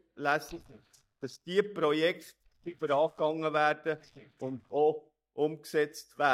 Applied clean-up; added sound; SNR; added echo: neural mask model DeepFilterNet 3.